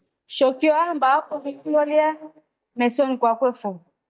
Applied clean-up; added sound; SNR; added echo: neural mask model DeepFilterNet 3.